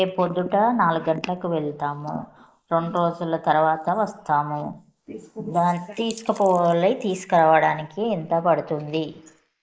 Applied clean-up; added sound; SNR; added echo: neural mask model Resemble Enhance denoiser.